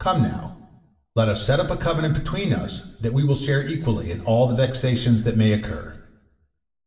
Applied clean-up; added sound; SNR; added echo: none; none; none; reverberation time 0.7 s.